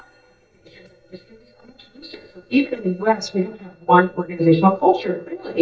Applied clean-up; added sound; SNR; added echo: neural mask model DeepFilterNet 3.